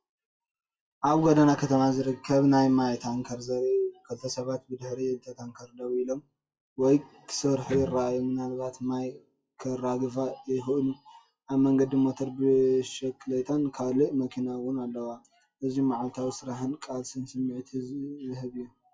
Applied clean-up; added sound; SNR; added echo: classical method WPE with log-MMSE.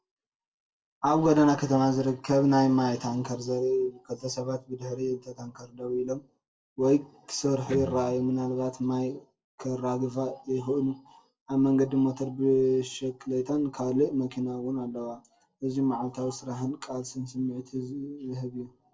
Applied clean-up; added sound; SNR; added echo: neural separator model SepFormer DNS4.